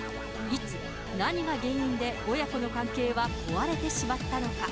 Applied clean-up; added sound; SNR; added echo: none; none; none; none.